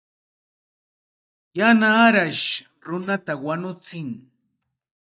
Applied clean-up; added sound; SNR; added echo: neural mask model DeepFilterNet 3.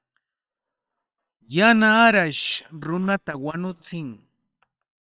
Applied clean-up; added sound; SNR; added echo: neural separator model SepFormer WHAM!.